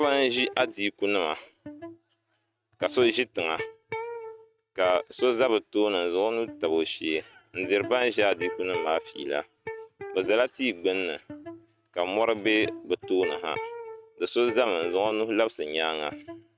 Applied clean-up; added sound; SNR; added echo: neural mask model RNNoise.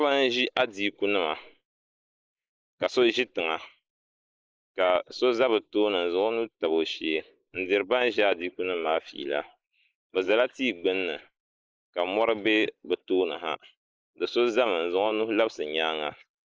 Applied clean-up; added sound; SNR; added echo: neural mask model Resemble Enhance denoiser.